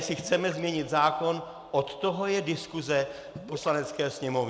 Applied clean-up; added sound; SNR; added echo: none; Gurgling / Liquid; 15 dB; none.